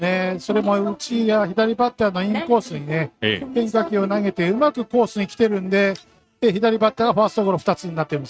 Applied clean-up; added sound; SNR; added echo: neural mask model RNNoise.